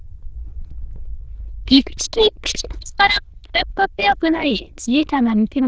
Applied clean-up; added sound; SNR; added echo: neural diffusion model UNIVERSE++.